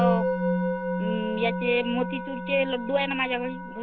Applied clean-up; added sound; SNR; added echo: none; Musical instrument; 0 dB; none.